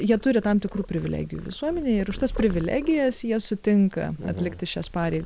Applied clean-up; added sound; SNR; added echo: none; Purr; 14 dB; none.